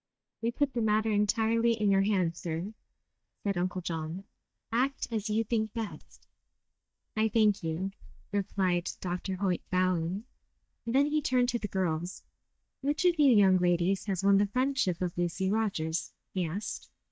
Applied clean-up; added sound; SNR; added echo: neural mask model DeepFilterNet 3.